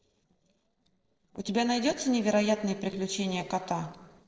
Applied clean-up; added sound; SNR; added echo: neural separator model SepFormer DNS4.